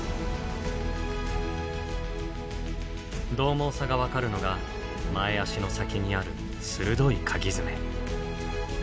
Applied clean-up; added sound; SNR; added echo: none; none; none; none.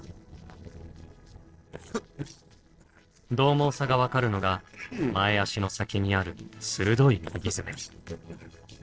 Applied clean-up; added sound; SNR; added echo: neural separator model SepFormer DNS4.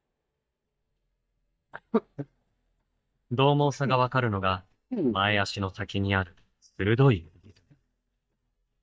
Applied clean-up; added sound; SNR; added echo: neural mask model DeepFilterNet 3.